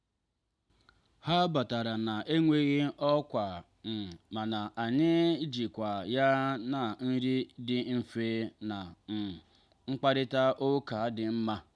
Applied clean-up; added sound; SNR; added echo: none; none; none; none.